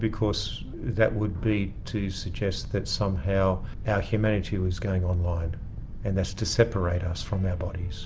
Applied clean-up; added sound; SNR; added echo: none; none; none; none.